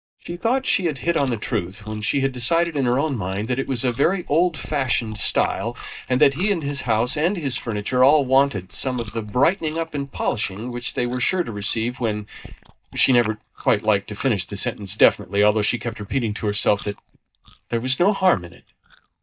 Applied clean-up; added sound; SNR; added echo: neural mask model DeepFilterNet 3.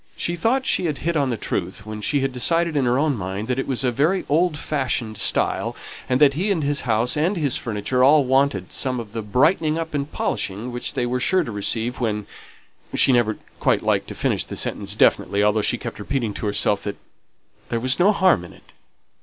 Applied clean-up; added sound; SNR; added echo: none; none; none; none.